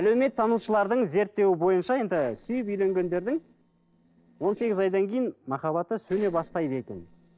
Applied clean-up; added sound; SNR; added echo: neural separator model SepFormer DNS4.